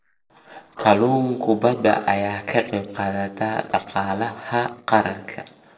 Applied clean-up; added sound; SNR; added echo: neural separator model SepFormer DNS4.